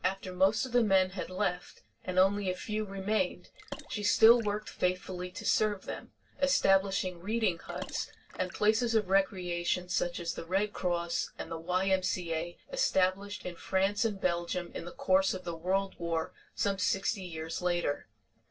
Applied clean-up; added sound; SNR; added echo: neural separator model SepFormer DNS4.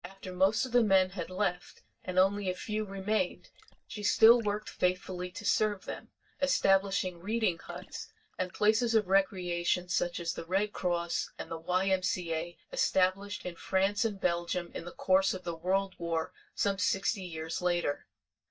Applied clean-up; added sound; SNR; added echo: neural mask model DeepFilterNet 3.